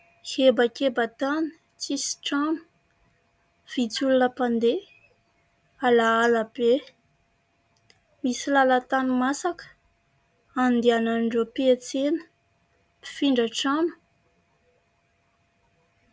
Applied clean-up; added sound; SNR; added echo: none; none; none; none.